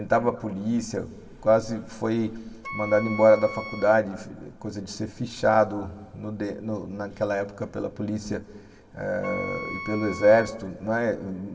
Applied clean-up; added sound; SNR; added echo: none; Wind instrument, woodwind instrument; 13 dB; reverberation time 1.6 s.